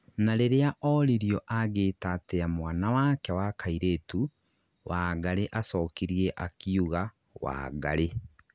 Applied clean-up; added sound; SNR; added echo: none; none; none; none.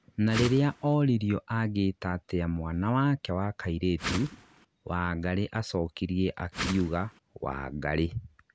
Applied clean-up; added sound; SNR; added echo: none; Whoosh, swoosh, swish; 7 dB; none.